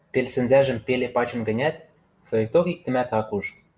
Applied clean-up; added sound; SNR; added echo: none; none; none; none.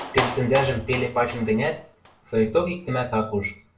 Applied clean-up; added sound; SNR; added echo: none; Clapping; 9 dB; reverberation time 0.2 s.